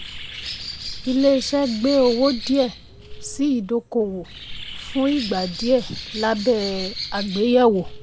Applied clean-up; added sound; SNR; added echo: none; Bird; 11 dB; none.